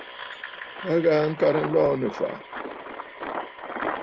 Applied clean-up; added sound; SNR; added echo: none; Engine; 8 dB; none.